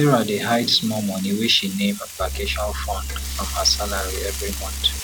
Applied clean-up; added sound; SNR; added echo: none; Engine + Frying (food); 7 dB; none.